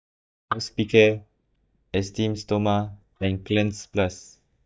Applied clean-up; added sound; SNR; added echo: neural mask model DeepFilterNet 3.